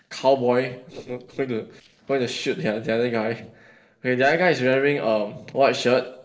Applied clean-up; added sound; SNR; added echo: neural separator model SepFormer DNS4.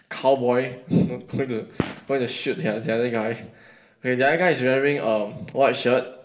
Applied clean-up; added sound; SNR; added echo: none; Gunshot, gunfire; 13 dB; reverberation time 0.6 s.